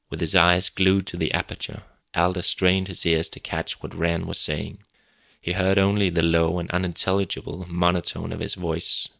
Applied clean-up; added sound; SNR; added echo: none; none; none; none.